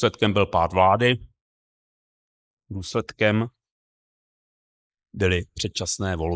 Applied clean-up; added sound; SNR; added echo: neural mask model Resemble Enhance denoiser.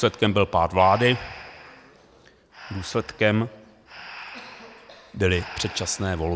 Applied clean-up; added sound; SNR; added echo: none; Breathing; 18 dB; none.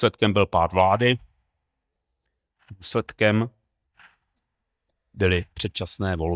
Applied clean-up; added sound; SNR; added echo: neural mask model DeepFilterNet 3.